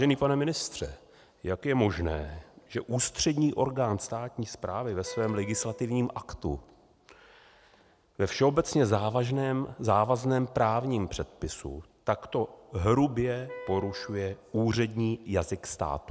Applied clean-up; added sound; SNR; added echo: none; Wind instrument, woodwind instrument; 16 dB; none.